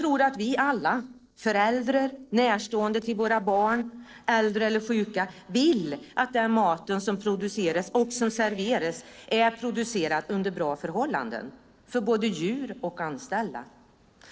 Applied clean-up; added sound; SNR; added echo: neural separator model SepFormer DNS4.